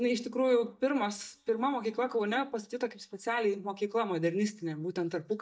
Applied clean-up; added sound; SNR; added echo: neural mask model DeepFilterNet 3.